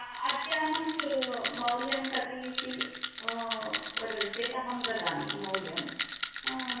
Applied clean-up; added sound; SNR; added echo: none; Rattle; -2 dB; reverberation time 1.1 s.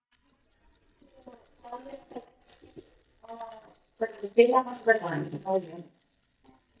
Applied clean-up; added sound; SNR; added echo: neural mask model DeepFilterNet 3.